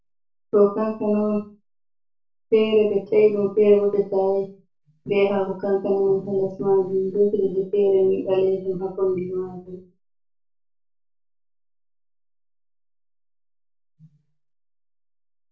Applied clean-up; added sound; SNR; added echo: none; none; none; reverberation time 0.3 s.